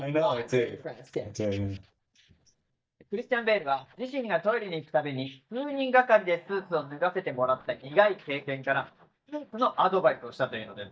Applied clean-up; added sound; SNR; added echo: neural mask model DeepFilterNet 3.